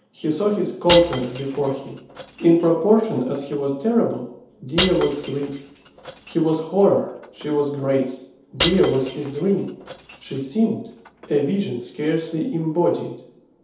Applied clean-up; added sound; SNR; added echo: none; Shatter / Crushing; 10 dB; reverberation time 0.8 s.